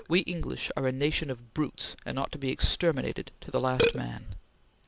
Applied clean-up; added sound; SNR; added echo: none; Burping, eructation; 7 dB; none.